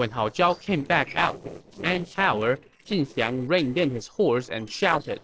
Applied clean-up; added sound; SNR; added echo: neural separator model SepFormer DNS4.